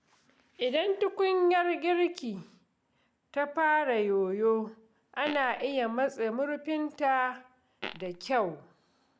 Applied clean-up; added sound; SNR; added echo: none; Fart; 14 dB; none.